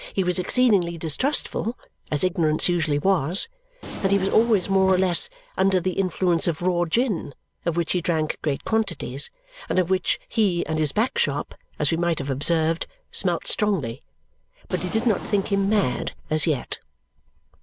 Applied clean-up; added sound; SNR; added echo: none; Drawer open or close; 12 dB; none.